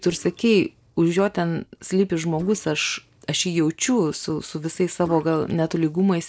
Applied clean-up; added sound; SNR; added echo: neural separator model SepFormer DNS4.